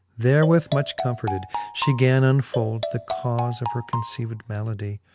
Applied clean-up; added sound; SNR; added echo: none; Marimba, xylophone; 8 dB; none.